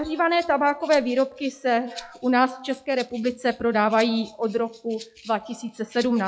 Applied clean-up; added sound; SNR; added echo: classical method log-MMSE.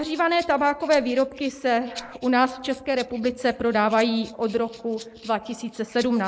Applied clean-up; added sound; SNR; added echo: neural mask model Resemble Enhance denoiser.